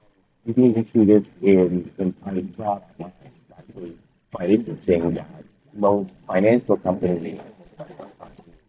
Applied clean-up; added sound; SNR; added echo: neural mask model DeepFilterNet 3.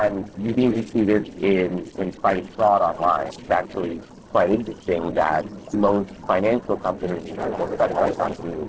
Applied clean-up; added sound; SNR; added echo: neural separator model SepFormer DNS4.